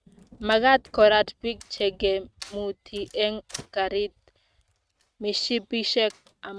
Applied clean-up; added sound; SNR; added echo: neural mask model RNNoise.